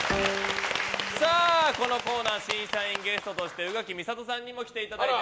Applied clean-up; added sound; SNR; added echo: none; Bowed string instrument; 11 dB; none.